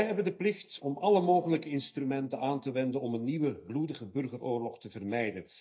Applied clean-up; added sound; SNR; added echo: neural mask model DeepFilterNet 3.